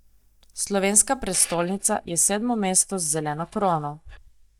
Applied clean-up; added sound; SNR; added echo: neural mask model DeepFilterNet 3.